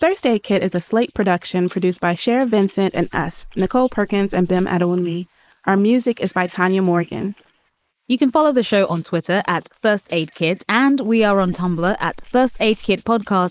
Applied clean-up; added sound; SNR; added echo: neural mask model Resemble Enhance denoiser.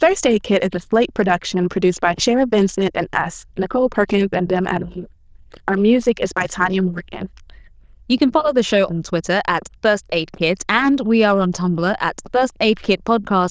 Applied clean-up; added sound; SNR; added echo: neural diffusion model UNIVERSE++.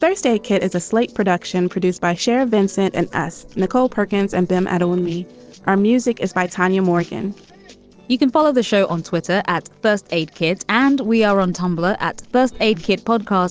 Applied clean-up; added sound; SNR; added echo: neural separator model SepFormer DNS4.